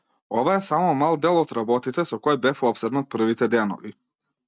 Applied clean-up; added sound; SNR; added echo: none; none; none; none.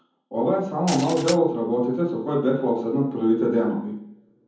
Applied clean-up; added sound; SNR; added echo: none; Glass; 12 dB; reverberation time 0.7 s.